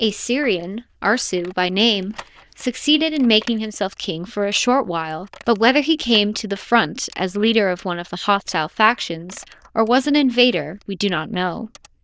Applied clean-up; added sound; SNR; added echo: neural diffusion model UNIVERSE++.